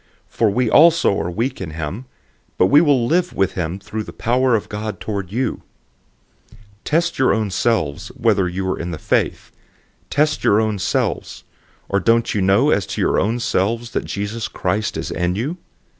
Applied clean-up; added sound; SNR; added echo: none; none; none; none.